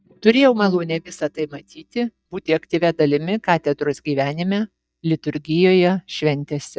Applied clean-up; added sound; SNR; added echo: neural mask model DeepFilterNet 3.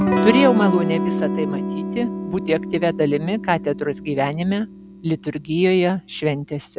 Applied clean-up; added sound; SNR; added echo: none; Electric guitar / Strum; 4 dB; none.